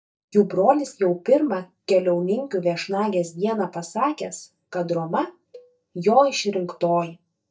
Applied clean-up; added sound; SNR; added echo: neural mask model DeepFilterNet 3.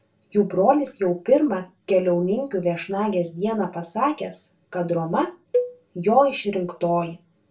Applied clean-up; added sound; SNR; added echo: none; Cowbell; 8 dB; reverberation time 0.2 s.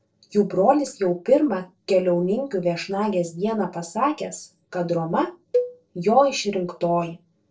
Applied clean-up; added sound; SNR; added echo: neural separator model SepFormer DNS4.